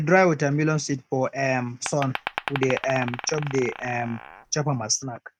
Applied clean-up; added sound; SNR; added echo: none; Glass; 10 dB; none.